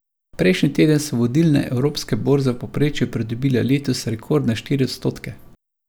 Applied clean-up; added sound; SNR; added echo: none; none; none; none.